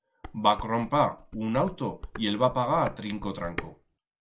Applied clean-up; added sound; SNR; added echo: none; Dishes, pots, and pans; 15 dB; none.